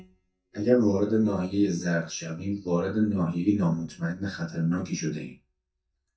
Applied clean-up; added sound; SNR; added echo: neural mask model DeepFilterNet 3.